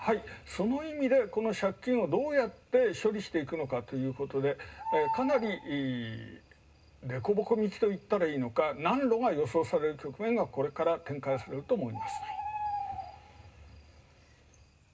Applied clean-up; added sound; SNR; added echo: none; Bird; 12 dB; reverberation time 0.2 s.